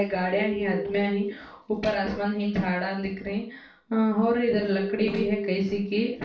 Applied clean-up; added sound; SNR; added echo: none; Telephone; 5 dB; reverberation time 0.3 s.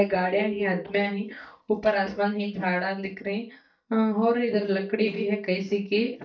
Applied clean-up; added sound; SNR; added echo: neural mask model DeepFilterNet 3.